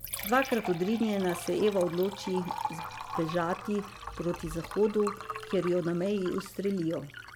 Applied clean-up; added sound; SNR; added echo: none; Liquid; 10 dB; none.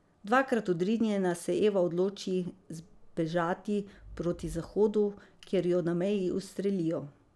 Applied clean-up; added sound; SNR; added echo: none; none; none; none.